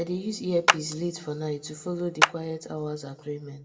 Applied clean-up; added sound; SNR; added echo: none; Clapping; -2 dB; reverberation time 0.9 s.